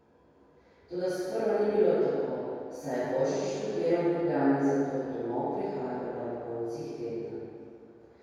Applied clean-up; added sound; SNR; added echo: none; none; none; reverberation time 2.2 s.